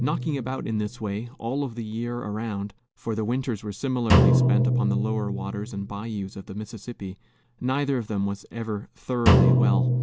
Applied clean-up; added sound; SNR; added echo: none; Drum; -2 dB; none.